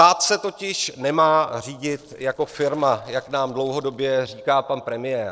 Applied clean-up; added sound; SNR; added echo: neural separator model SepFormer DNS4.